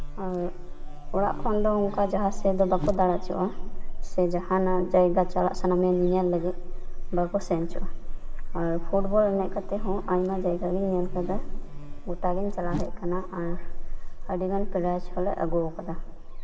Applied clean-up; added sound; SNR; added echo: none; Buzz; 1 dB; reverberation time 2.4 s.